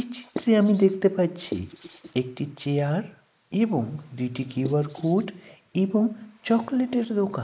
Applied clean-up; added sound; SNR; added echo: neural mask model Resemble Enhance denoiser.